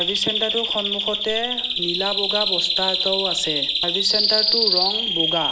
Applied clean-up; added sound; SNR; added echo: none; Bird vocalization, bird call, bird song; -5 dB; none.